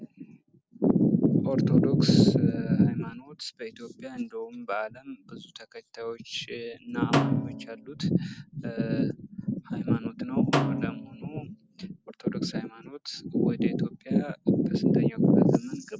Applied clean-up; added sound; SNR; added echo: none; Snare drum; 6 dB; none.